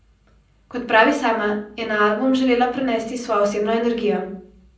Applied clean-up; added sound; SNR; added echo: none; none; none; reverberation time 0.6 s.